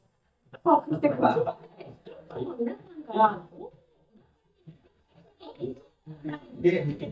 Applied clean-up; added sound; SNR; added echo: neural mask model DeepFilterNet 3.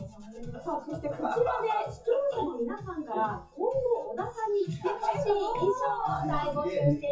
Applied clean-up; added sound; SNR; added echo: classical method WPE with log-MMSE.